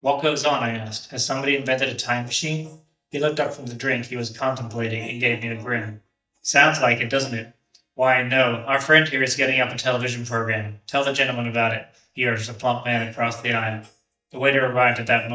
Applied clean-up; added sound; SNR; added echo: neural mask model DeepFilterNet 3.